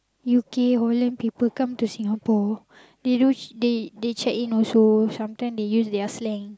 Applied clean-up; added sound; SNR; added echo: none; none; none; none.